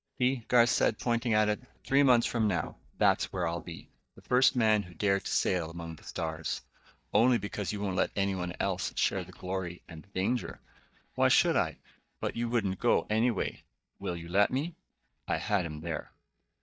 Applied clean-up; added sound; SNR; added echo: neural mask model DeepFilterNet 3.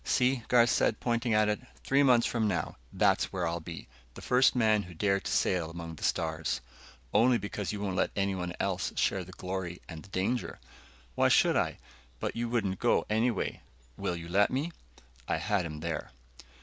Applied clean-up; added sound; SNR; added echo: none; none; none; none.